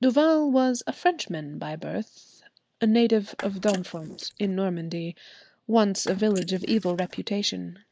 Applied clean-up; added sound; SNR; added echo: neural mask model Resemble Enhance denoiser.